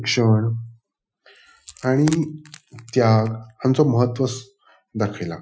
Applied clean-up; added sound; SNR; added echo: classical method Wiener filter.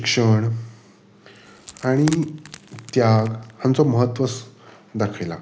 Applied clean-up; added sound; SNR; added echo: none; Wood; 19 dB; none.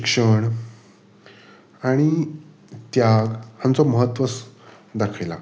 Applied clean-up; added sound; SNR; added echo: none; none; none; none.